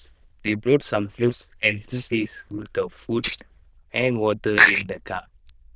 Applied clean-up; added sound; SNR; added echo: neural diffusion model UNIVERSE++.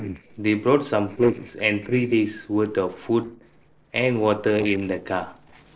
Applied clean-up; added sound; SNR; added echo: neural separator model SepFormer DNS4.